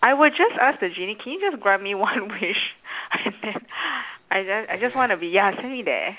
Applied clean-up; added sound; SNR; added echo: none; none; none; none.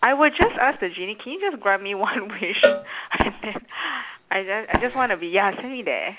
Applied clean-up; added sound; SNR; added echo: none; Tap + Cowbell; 2 dB; none.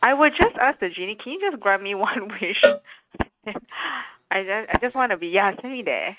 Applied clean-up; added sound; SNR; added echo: neural mask model RNNoise.